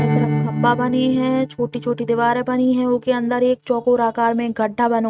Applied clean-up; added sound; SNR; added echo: neural mask model RNNoise.